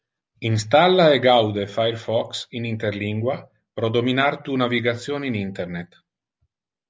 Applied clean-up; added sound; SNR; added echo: none; none; none; none.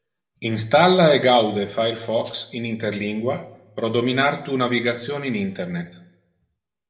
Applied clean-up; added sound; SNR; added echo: none; Rattle (instrument); 14 dB; reverberation time 0.6 s.